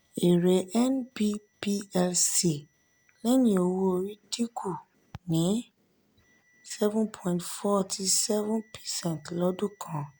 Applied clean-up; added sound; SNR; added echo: none; none; none; none.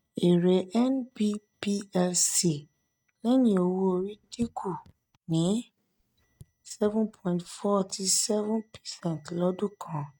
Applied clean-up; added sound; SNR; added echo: neural mask model RNNoise.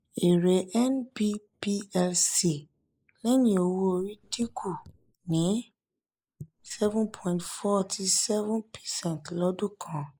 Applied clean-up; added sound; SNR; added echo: neural mask model Resemble Enhance denoiser.